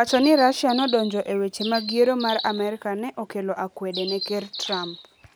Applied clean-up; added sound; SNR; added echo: none; Bird; 11 dB; none.